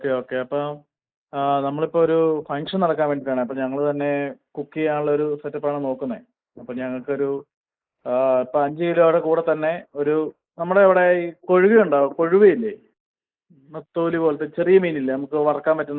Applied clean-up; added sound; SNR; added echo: neural mask model Resemble Enhance denoiser.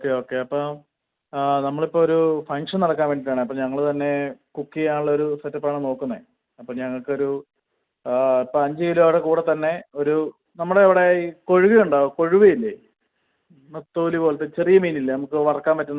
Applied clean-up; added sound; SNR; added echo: none; none; none; none.